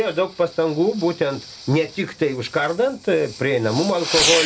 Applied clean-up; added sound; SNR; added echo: none; Fireworks; 7 dB; none.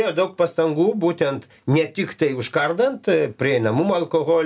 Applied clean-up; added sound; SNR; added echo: none; none; none; none.